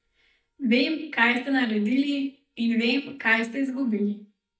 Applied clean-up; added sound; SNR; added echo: neural mask model DeepFilterNet 3.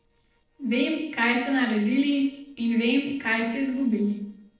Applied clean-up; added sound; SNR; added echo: neural separator model SepFormer DNS4.